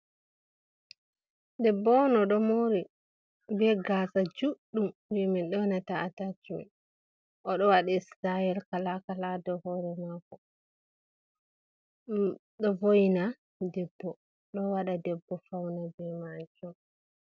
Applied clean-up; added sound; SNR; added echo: none; none; none; none.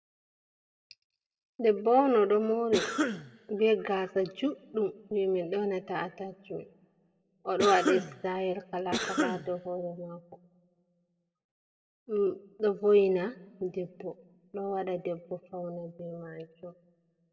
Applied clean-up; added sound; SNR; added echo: none; Cough; 3 dB; reverberation time 0.7 s.